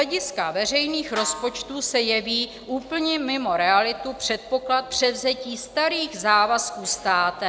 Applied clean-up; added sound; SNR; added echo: none; Snare drum; 15 dB; none.